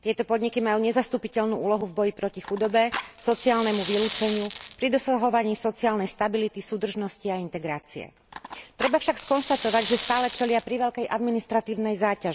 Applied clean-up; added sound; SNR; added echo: none; Fire; 13 dB; none.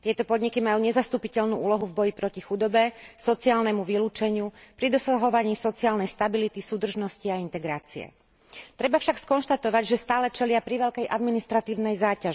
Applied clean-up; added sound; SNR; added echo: none; none; none; none.